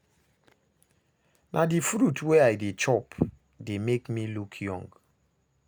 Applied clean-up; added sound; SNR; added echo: none; none; none; none.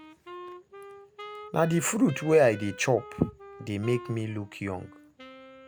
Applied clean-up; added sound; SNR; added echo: none; Wind instrument, woodwind instrument; 17 dB; none.